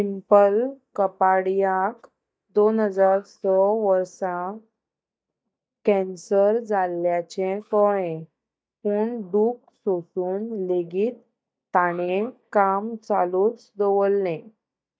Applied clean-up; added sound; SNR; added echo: neural mask model DeepFilterNet 3.